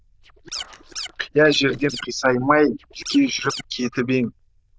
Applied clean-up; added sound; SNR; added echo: neural diffusion model UNIVERSE++.